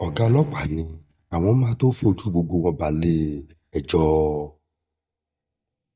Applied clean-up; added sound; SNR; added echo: neural mask model DeepFilterNet 3.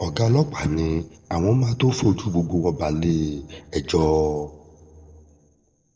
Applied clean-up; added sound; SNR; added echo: neural separator model SepFormer DNS4.